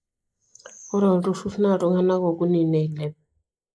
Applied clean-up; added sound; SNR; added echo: neural mask model Resemble Enhance denoiser.